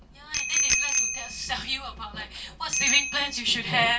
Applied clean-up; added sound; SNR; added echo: none; Bicycle bell; 1 dB; reverberation time 0.2 s.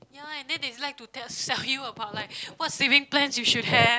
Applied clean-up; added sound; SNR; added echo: none; none; none; none.